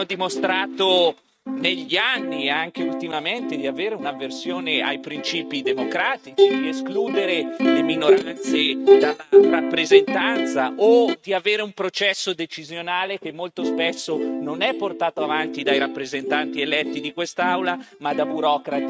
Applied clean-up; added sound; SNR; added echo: neural mask model RNNoise.